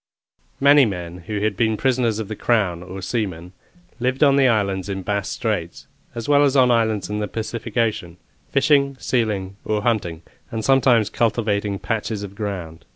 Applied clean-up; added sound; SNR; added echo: none; none; none; none.